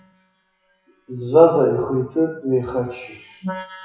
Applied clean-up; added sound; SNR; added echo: classical method WPE with log-MMSE.